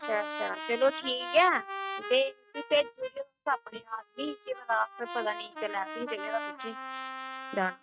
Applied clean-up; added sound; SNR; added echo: neural mask model RNNoise.